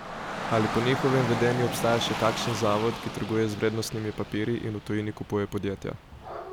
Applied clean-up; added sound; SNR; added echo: none; Rain / Dog; 6 dB; none.